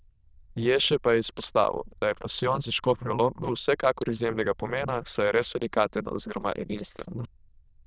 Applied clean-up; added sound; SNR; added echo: neural diffusion model UNIVERSE++.